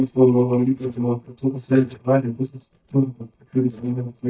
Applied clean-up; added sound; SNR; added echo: neural mask model DeepFilterNet 3.